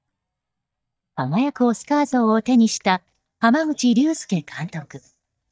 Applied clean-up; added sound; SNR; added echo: neural mask model DeepFilterNet 3.